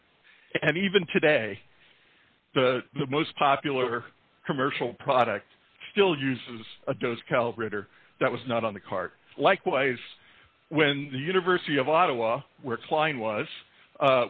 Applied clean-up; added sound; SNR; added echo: none; none; none; none.